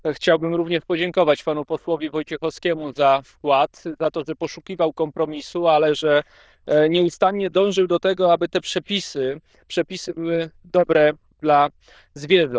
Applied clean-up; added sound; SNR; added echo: neural diffusion model UNIVERSE++.